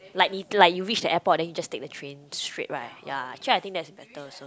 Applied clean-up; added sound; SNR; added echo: none; none; none; none.